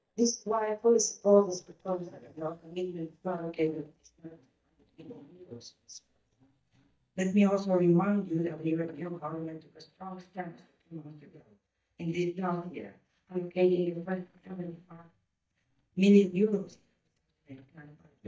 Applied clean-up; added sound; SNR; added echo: neural mask model DeepFilterNet 3.